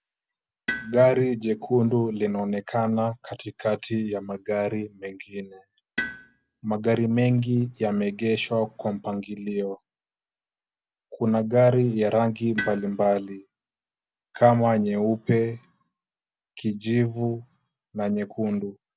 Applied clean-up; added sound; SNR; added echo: none; Tools; 15 dB; none.